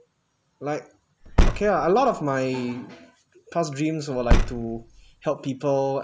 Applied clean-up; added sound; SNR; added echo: none; Car; -4 dB; none.